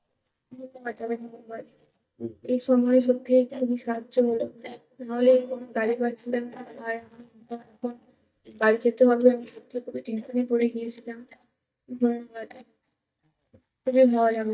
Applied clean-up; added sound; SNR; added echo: neural mask model DeepFilterNet 3.